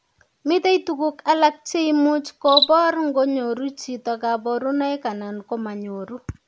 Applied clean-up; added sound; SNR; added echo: none; Cricket; 12 dB; none.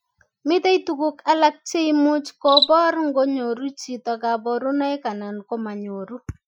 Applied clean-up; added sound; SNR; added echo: classical method Wiener filter.